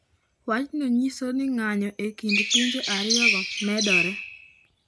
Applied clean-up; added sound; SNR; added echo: none; Chirp, tweet; -3 dB; none.